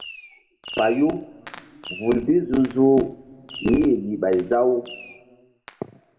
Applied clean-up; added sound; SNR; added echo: none; Fireworks; 19 dB; reverberation time 1.5 s.